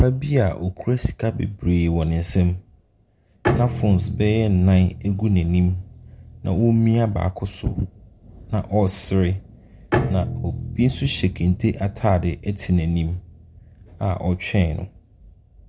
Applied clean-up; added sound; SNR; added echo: none; Bowed string instrument; 11 dB; none.